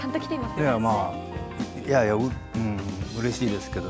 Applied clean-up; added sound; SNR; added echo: none; none; none; none.